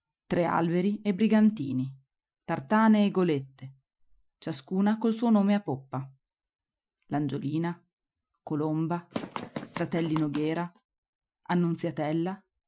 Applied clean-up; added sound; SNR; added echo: classical method Wiener filter.